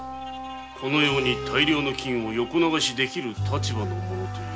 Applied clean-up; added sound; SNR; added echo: none; none; none; none.